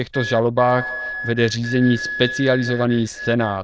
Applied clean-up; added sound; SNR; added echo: neural diffusion model UNIVERSE++.